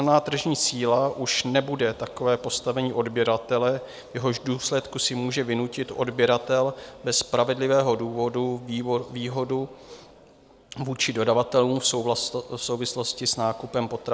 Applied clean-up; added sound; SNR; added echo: none; none; none; none.